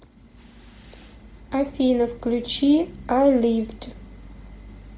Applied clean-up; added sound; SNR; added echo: none; none; none; none.